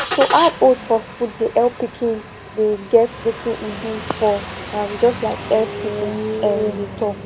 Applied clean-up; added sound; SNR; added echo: none; Engine starting; 8 dB; none.